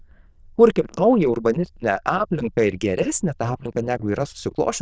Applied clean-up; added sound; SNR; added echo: neural diffusion model UNIVERSE++.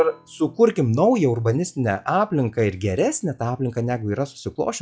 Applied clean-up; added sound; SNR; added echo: classical method log-MMSE.